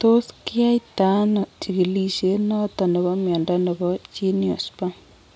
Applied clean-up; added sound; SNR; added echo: none; none; none; none.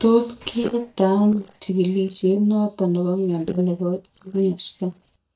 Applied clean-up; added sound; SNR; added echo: neural mask model DeepFilterNet 3.